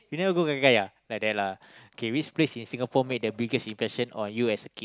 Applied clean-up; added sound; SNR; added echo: none; none; none; none.